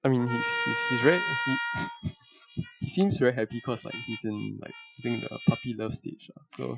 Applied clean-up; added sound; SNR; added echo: classical method Wiener filter.